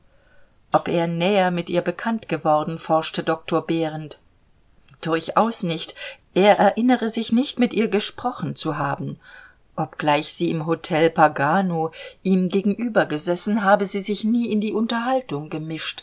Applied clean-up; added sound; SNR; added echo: none; Tambourine; 15 dB; none.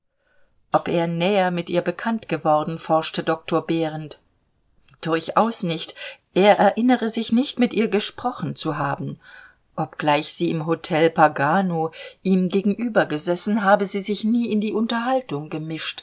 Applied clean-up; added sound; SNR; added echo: neural mask model DeepFilterNet 3.